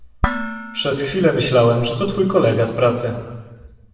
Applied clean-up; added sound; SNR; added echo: none; Dishes, pots, and pans; 11 dB; reverberation time 1.1 s.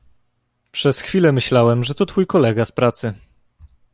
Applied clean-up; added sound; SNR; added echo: none; none; none; none.